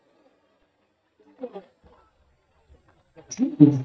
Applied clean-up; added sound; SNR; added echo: neural mask model DeepFilterNet 3.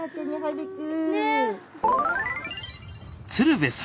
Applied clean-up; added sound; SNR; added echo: none; none; none; none.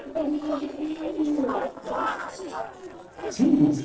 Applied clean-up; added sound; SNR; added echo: neural separator model SepFormer DNS4.